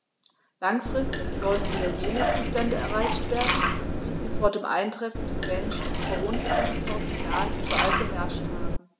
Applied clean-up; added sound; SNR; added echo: none; Liquid; -4 dB; none.